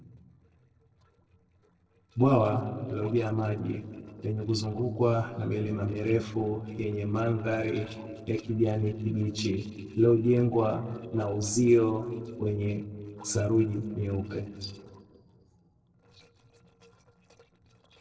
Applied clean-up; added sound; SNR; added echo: neural separator model SepFormer DNS4.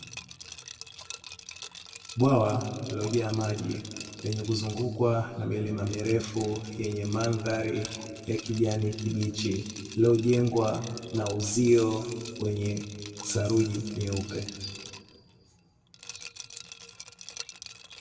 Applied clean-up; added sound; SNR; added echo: none; Liquid; 15 dB; reverberation time 2.0 s.